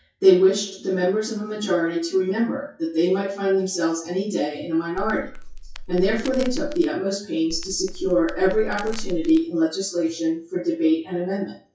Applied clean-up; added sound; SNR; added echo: classical method WPE with log-MMSE.